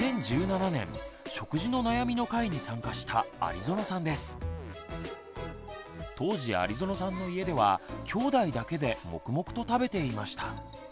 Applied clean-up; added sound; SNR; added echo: none; Brass instrument; 16 dB; none.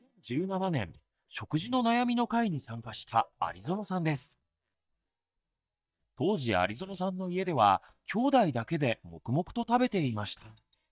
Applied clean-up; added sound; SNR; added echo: neural mask model DeepFilterNet 3.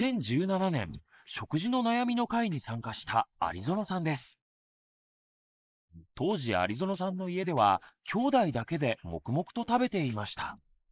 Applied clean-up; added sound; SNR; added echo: neural mask model Resemble Enhance denoiser.